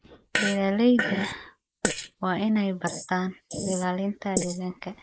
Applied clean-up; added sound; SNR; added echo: neural mask model Resemble Enhance denoiser.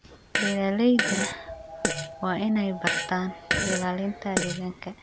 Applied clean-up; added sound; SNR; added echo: none; Fart; 3 dB; none.